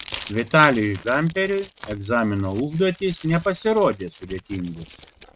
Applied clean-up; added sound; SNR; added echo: neural mask model RNNoise.